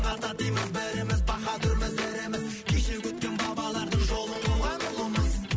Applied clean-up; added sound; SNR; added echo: none; none; none; none.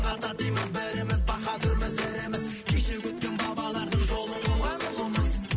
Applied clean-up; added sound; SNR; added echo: none; Knock; 17 dB; none.